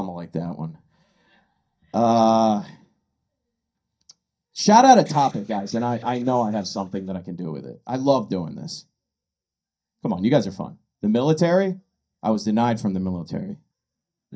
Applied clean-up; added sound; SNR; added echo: neural mask model DeepFilterNet 3.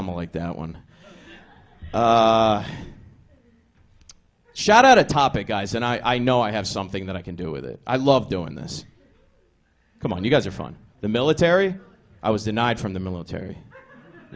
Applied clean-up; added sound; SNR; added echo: none; none; none; none.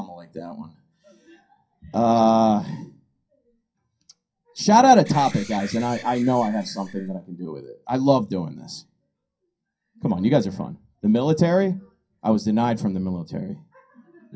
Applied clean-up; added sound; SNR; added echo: classical method WPE with log-MMSE.